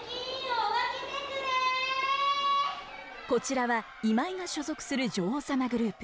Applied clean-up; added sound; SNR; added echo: none; none; none; none.